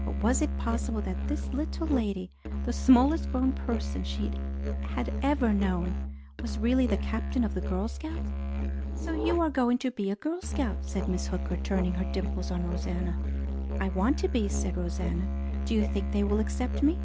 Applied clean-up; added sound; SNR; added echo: none; Musical instrument; 1 dB; none.